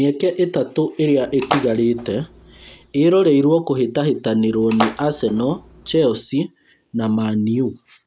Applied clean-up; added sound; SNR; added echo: none; Splash, splatter; 11 dB; none.